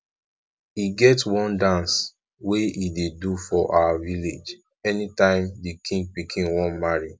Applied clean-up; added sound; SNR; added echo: none; none; none; none.